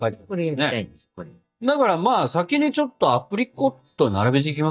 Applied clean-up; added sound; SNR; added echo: neural mask model DeepFilterNet 3.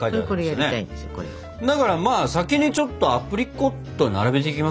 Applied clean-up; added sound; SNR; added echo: none; none; none; none.